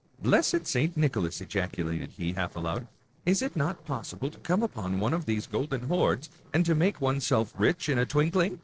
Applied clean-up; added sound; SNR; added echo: neural separator model SepFormer DNS4.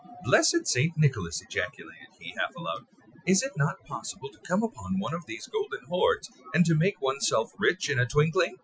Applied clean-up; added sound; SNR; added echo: classical method Wiener filter.